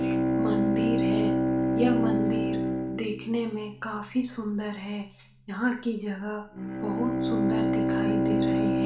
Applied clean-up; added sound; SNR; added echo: none; Bowed string instrument; -4 dB; reverberation time 0.4 s.